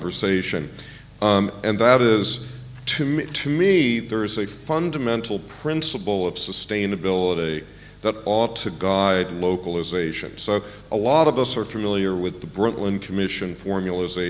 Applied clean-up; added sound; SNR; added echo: none; none; none; none.